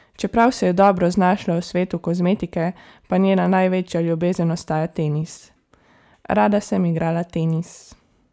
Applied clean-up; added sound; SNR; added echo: none; none; none; none.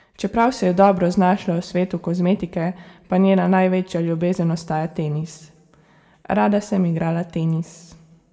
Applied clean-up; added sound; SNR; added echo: none; none; none; reverberation time 0.8 s.